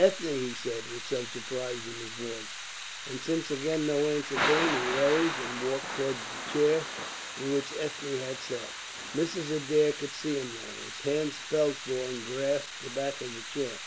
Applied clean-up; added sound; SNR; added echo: none; Thunder / Rain; 6 dB; none.